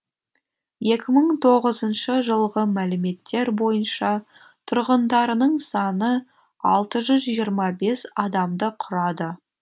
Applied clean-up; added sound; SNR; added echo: none; none; none; none.